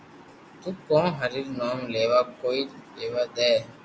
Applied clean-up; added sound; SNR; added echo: none; none; none; none.